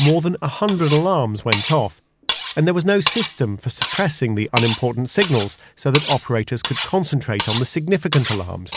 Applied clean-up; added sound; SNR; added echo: none; Cutlery, silverware; 8 dB; none.